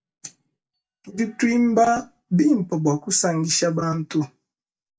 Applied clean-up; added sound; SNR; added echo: neural mask model DeepFilterNet 3.